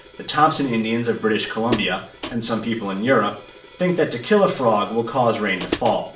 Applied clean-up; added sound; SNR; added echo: none; Hi-hat; 12 dB; reverberation time 0.4 s.